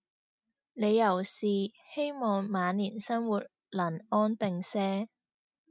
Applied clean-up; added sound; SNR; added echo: none; none; none; none.